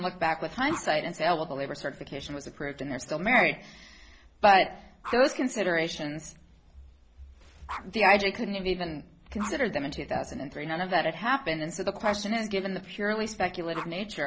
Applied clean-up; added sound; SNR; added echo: none; Dog; 18 dB; none.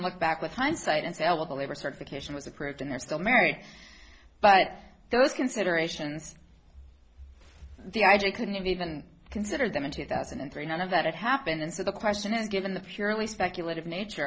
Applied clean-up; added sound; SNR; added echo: none; none; none; none.